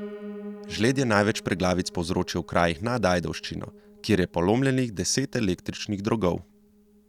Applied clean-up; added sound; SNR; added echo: none; Piano; 18 dB; none.